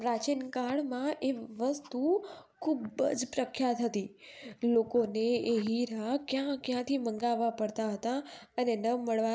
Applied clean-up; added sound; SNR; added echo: none; none; none; none.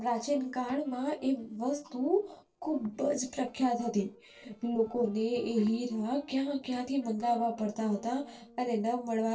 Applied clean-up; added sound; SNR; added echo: neural separator model SepFormer DNS4.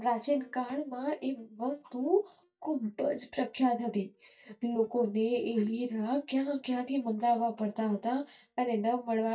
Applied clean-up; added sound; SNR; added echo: neural mask model DeepFilterNet 3.